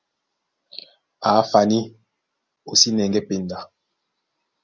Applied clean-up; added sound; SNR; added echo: none; none; none; none.